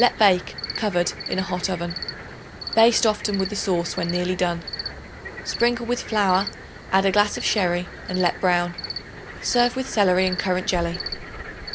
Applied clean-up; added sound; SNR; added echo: none; Cricket; 10 dB; none.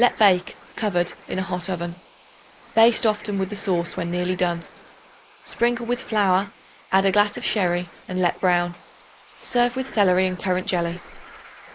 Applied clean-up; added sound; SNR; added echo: neural mask model Resemble Enhance denoiser.